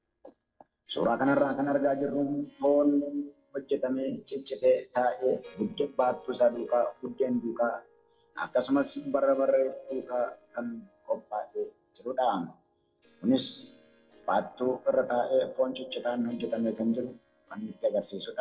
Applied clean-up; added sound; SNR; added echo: neural separator model SepFormer DNS4.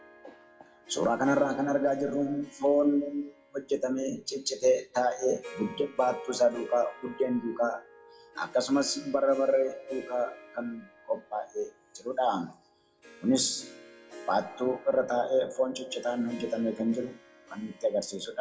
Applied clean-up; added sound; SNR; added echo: none; Harp; 20 dB; reverberation time 0.2 s.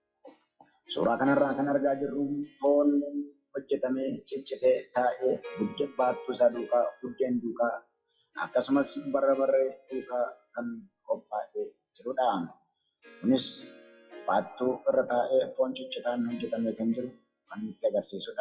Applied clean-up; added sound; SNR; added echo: classical method WPE with log-MMSE.